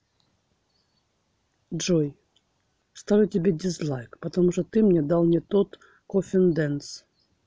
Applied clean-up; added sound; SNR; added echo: none; none; none; none.